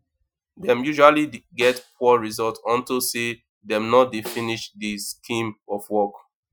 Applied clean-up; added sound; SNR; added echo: classical method Wiener filter.